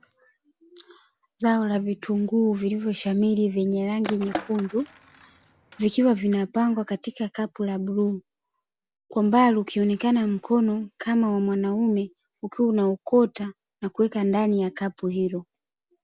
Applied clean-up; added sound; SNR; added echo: none; Skateboard; 13 dB; none.